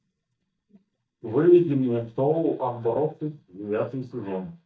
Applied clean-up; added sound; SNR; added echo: neural mask model DeepFilterNet 3.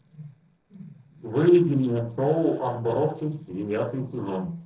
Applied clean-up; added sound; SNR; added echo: neural separator model SepFormer DNS4.